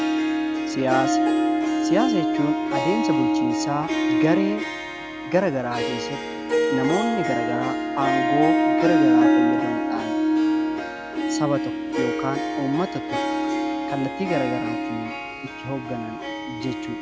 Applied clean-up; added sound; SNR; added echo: none; Harp; -4 dB; none.